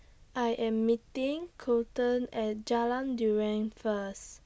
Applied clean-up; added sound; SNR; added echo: none; none; none; none.